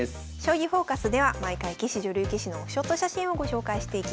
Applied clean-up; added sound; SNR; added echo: none; none; none; none.